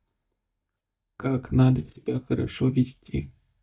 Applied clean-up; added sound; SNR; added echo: neural mask model DeepFilterNet 3.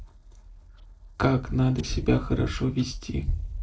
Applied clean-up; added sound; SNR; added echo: neural separator model SepFormer DNS4.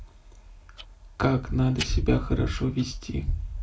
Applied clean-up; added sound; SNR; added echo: none; Tick-tock; 18 dB; reverberation time 0.2 s.